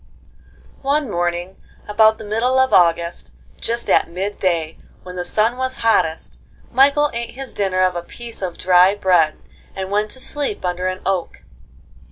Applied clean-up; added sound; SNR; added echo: none; none; none; none.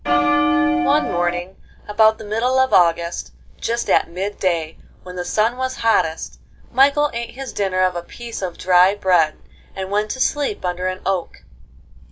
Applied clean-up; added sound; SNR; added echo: none; Bell; -2 dB; none.